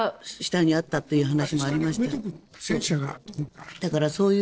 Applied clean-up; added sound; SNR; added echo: neural separator model SepFormer DNS4.